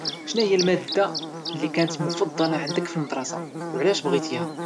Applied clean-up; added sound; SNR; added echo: none; Buzz / Bird; 6 dB; none.